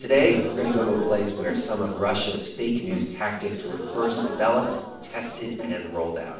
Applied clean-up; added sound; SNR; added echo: neural separator model SepFormer DNS4.